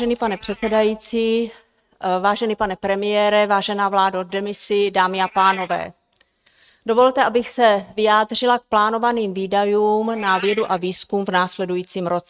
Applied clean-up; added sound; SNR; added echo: neural mask model RNNoise.